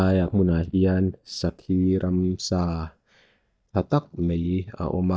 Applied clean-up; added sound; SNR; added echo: neural mask model DeepFilterNet 3.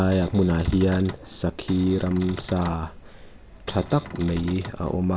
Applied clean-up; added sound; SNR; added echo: none; Cupboard open or close; 16 dB; none.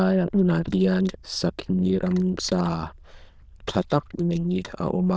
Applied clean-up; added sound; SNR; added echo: neural diffusion model UNIVERSE++.